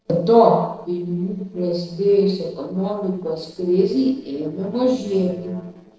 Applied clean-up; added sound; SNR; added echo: neural separator model SepFormer DNS4.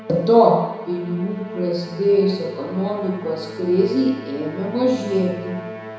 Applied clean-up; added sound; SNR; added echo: none; Musical instrument; 14 dB; reverberation time 1.0 s.